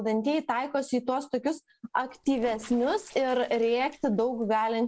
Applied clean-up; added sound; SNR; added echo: neural separator model SepFormer DNS4.